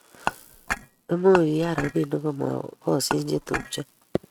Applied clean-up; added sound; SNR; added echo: neural mask model RNNoise.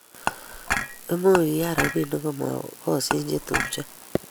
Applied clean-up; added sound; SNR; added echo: none; Dishes, pots, and pans / Chink, clink; 4 dB; none.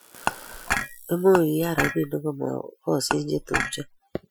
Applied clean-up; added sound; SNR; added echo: classical method Wiener filter.